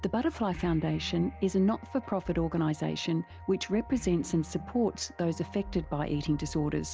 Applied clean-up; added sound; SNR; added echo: none; none; none; none.